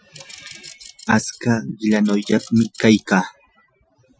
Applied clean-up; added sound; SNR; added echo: classical method Wiener filter.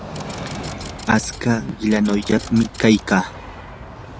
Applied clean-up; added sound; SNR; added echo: none; Typewriter + Train; 12 dB; none.